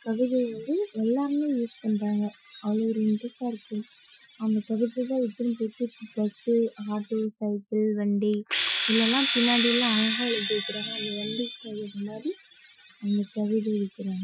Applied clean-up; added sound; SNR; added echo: classical method Wiener filter.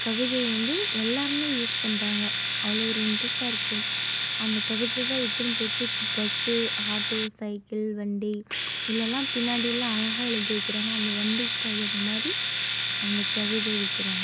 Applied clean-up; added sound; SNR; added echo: none; Domestic sounds, home sounds; -2 dB; none.